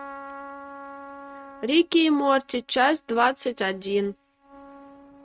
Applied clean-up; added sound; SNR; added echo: neural mask model RNNoise.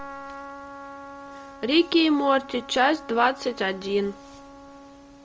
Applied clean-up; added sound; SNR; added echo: none; Trumpet; 16 dB; none.